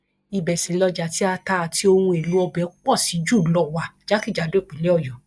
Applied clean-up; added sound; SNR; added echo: neural mask model DeepFilterNet 3.